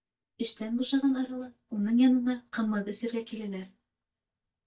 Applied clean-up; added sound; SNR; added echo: neural mask model DeepFilterNet 3.